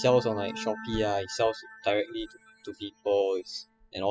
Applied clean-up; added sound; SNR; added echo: classical method spectral subtraction.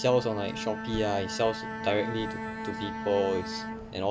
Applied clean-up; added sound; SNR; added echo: none; Bowed string instrument; 7 dB; none.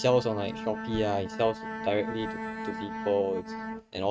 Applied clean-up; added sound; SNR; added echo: neural mask model RNNoise.